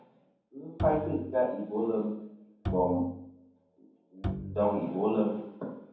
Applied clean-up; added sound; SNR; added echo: none; Bowed string instrument; 8 dB; reverberation time 0.9 s.